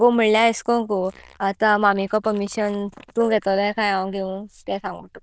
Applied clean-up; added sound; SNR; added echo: neural diffusion model UNIVERSE++.